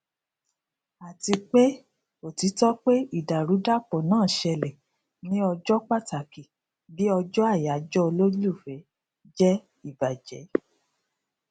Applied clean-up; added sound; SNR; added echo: none; none; none; none.